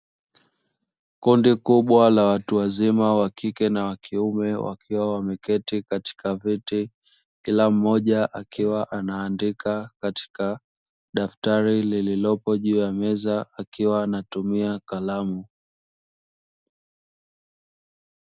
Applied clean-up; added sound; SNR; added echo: none; none; none; none.